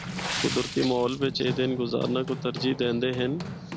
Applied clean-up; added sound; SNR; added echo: none; Water / Splash, splatter + Run; 7 dB; none.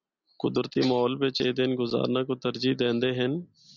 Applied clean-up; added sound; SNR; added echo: none; none; none; none.